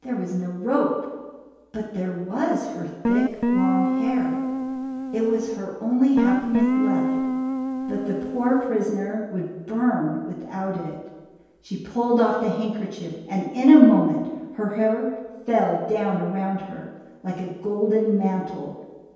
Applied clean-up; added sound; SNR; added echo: none; Guitar; 0 dB; reverberation time 1.2 s.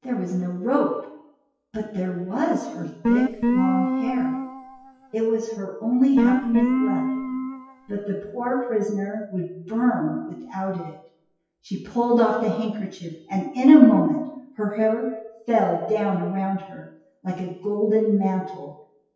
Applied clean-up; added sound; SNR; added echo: classical method WPE with log-MMSE.